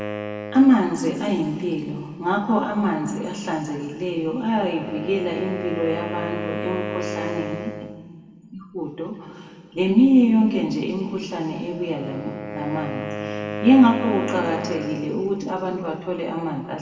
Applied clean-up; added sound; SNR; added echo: none; Wind instrument, woodwind instrument; 11 dB; reverberation time 2.0 s.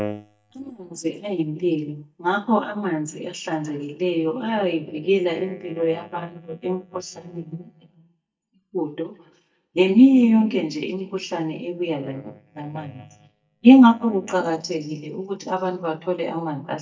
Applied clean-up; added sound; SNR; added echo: neural mask model DeepFilterNet 3.